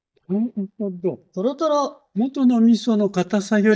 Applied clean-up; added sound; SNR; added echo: neural mask model DeepFilterNet 3.